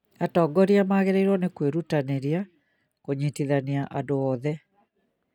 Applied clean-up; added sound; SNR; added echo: none; none; none; none.